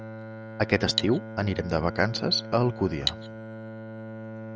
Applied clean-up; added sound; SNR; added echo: none; Cutlery, silverware + Bowed string instrument; 8 dB; none.